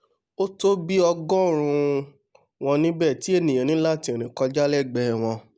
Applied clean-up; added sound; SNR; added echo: none; none; none; none.